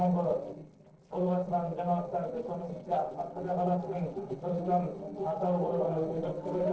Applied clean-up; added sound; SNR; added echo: neural separator model SepFormer DNS4.